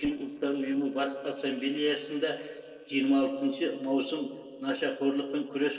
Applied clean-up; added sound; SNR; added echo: neural separator model SepFormer DNS4.